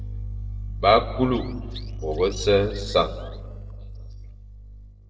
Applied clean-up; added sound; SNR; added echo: neural separator model SepFormer DNS4.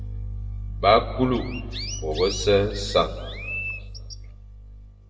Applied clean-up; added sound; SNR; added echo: none; Chirp, tweet; 12 dB; reverberation time 1.7 s.